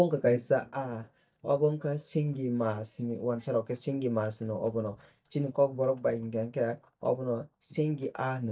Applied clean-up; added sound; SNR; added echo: neural mask model DeepFilterNet 3.